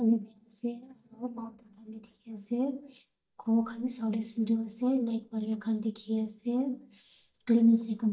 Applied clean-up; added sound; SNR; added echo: neural mask model DeepFilterNet 3.